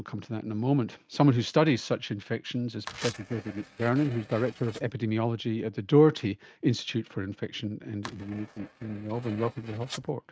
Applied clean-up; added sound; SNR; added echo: neural mask model RNNoise.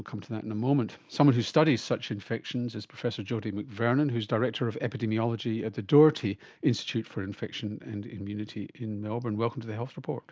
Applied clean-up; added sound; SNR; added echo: none; none; none; none.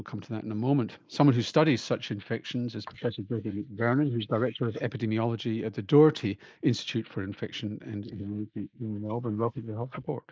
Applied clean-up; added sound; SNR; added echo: neural mask model Resemble Enhance denoiser.